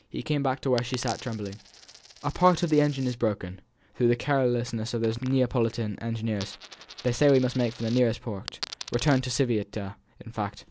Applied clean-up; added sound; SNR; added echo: none; Coin (dropping); 19 dB; none.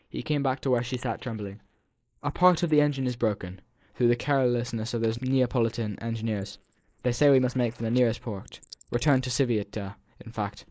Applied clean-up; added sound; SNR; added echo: neural mask model Resemble Enhance denoiser.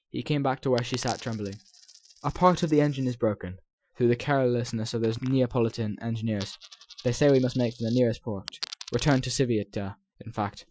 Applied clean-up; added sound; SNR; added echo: classical method Wiener filter.